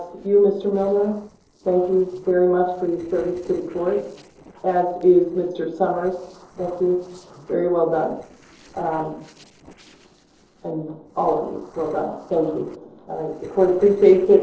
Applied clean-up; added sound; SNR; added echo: neural separator model SepFormer DNS4.